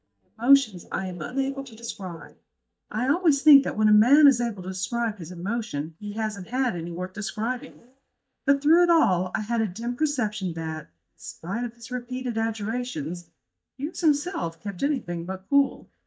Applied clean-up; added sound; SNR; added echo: neural mask model DeepFilterNet 3.